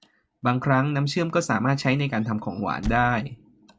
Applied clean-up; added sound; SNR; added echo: none; Squeak / Slam; 14 dB; none.